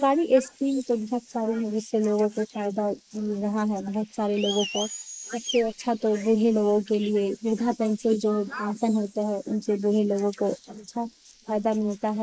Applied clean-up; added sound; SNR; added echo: neural mask model Resemble Enhance denoiser.